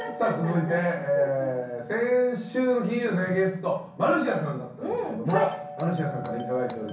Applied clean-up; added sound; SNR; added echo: none; Doorbell; 16 dB; reverberation time 0.6 s.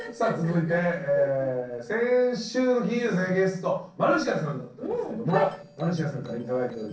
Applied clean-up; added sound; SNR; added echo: neural separator model SepFormer DNS4.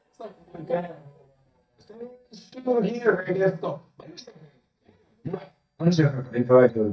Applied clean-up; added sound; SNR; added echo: neural mask model DeepFilterNet 3.